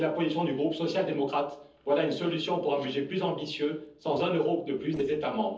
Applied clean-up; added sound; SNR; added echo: neural separator model SepFormer DNS4.